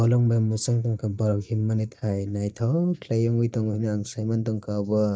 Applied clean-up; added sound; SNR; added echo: neural mask model DeepFilterNet 3.